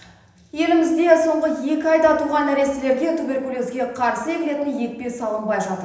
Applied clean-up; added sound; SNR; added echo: none; none; none; reverberation time 0.9 s.